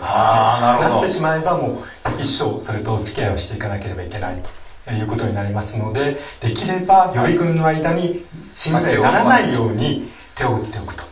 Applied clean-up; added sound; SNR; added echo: none; Bathtub (filling or washing) / Water / Splash, splatter; 17 dB; reverberation time 0.4 s.